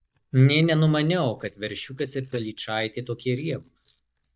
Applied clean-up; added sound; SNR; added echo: neural mask model DeepFilterNet 3.